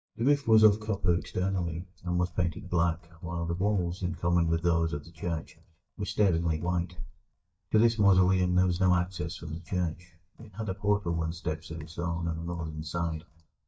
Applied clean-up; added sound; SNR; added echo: neural mask model DeepFilterNet 3.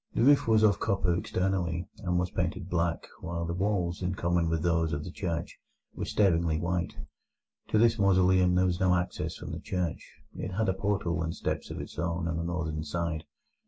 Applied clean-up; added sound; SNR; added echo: none; none; none; none.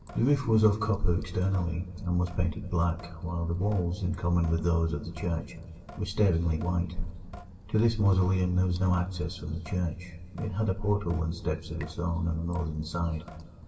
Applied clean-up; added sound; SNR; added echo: none; Drip / Sink (filling or washing); 19 dB; reverberation time 2.8 s.